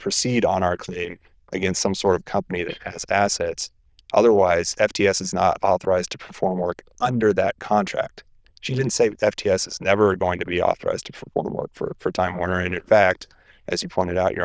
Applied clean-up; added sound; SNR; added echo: neural diffusion model UNIVERSE++.